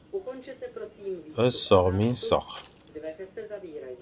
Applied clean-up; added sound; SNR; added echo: none; Shatter + Subway, metro, underground; 10 dB; none.